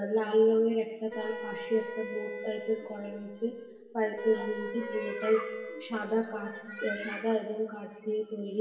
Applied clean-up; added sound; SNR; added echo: none; Wind instrument, woodwind instrument; 10 dB; reverberation time 1.2 s.